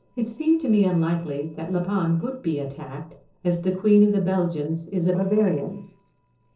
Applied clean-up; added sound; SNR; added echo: neural separator model SepFormer DNS4.